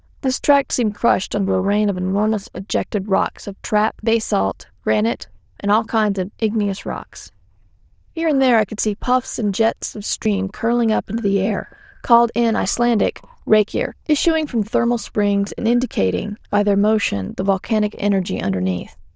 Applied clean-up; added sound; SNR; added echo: neural diffusion model UNIVERSE++.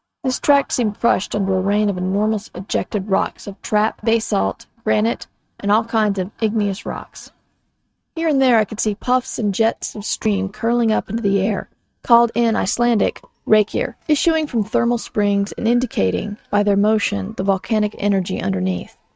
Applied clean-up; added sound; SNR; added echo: neural mask model RNNoise.